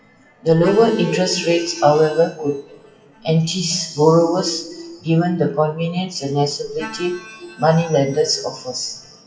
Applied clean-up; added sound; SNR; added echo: classical method WPE with log-MMSE.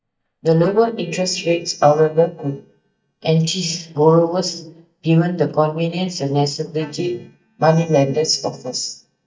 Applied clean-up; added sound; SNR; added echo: neural mask model DeepFilterNet 3.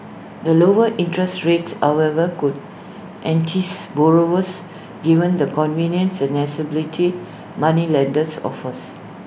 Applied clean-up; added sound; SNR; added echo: none; none; none; none.